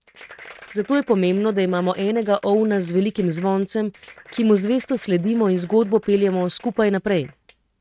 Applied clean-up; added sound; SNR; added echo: neural mask model RNNoise.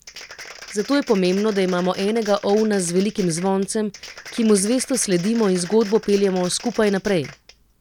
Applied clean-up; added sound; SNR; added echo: none; Applause; 18 dB; none.